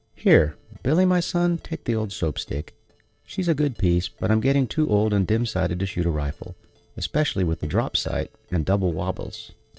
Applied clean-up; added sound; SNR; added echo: neural separator model SepFormer DNS4.